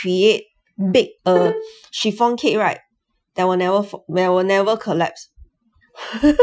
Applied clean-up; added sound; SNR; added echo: classical method Wiener filter.